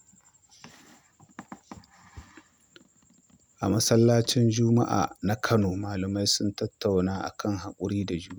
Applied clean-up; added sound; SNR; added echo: none; none; none; none.